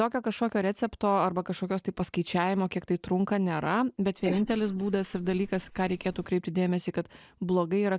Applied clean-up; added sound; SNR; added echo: neural mask model Resemble Enhance denoiser.